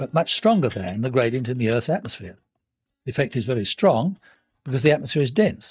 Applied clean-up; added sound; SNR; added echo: neural mask model DeepFilterNet 3.